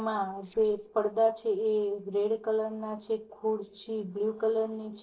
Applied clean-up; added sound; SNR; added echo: neural separator model SepFormer DNS4.